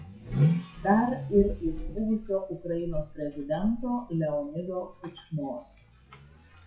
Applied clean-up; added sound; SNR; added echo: classical method WPE with log-MMSE.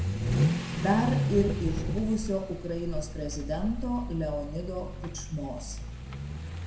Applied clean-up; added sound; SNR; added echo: none; Accelerating, revving, vroom / Vehicle; 0 dB; reverberation time 0.6 s.